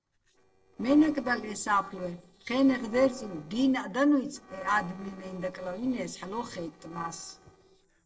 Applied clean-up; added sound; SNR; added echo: neural separator model SepFormer DNS4.